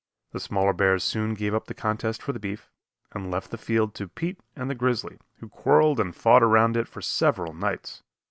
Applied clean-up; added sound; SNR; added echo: none; none; none; none.